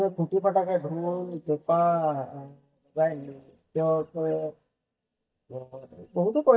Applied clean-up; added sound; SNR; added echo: neural mask model DeepFilterNet 3.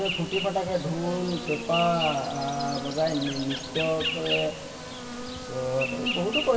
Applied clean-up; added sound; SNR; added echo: none; Insect; 5 dB; reverberation time 2.8 s.